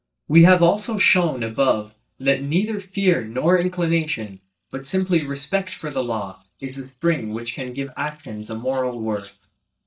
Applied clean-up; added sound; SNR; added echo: neural mask model DeepFilterNet 3.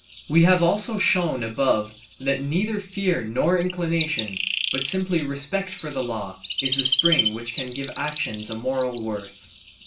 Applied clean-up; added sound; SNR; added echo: none; Chirp, tweet; -1 dB; reverberation time 0.3 s.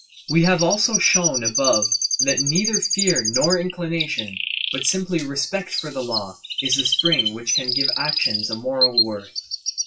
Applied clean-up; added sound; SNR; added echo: classical method WPE with log-MMSE.